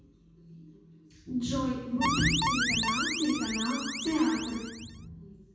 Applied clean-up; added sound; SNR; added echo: none; Alarm; 0 dB; reverberation time 1.1 s.